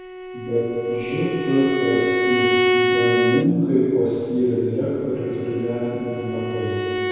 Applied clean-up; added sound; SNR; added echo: none; Bowed string instrument; 1 dB; reverberation time 2.2 s.